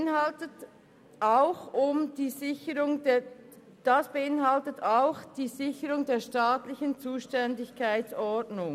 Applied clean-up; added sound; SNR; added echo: none; none; none; none.